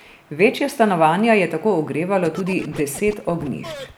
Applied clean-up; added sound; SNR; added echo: none; Scratching (performance technique); 16 dB; none.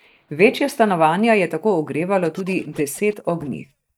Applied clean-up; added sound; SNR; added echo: neural mask model DeepFilterNet 3.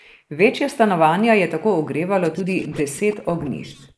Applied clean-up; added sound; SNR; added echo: neural mask model Resemble Enhance denoiser.